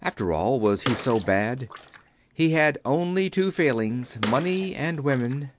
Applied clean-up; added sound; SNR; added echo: none; Bathtub (filling or washing) / Water / Splash, splatter; 13 dB; none.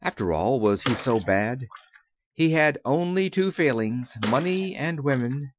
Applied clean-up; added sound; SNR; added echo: classical method Wiener filter.